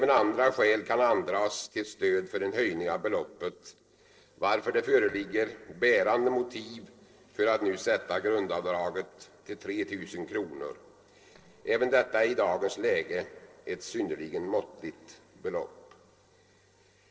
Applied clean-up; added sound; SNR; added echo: neural separator model SepFormer DNS4.